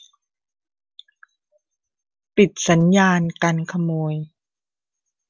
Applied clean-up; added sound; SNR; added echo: none; none; none; none.